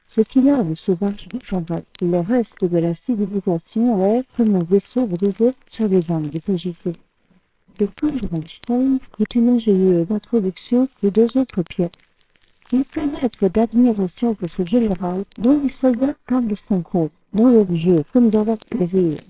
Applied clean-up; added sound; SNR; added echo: neural separator model SepFormer WHAMR!.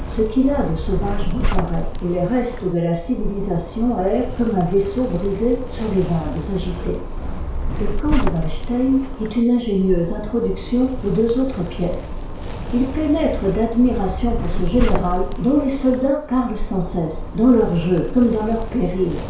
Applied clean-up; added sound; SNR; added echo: none; Zipper (clothing); 4 dB; reverberation time 0.6 s.